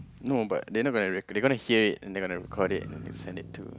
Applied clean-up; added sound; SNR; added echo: none; Motor vehicle (road); 17 dB; none.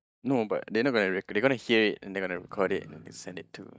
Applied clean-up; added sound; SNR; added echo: neural mask model DeepFilterNet 3.